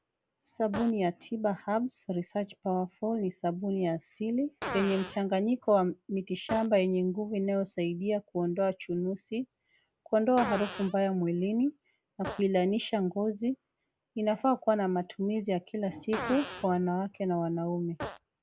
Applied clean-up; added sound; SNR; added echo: none; Fart; 15 dB; none.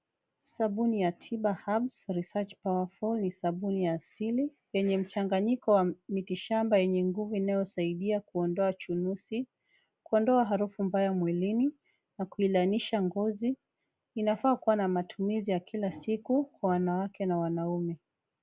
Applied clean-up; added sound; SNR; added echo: none; none; none; none.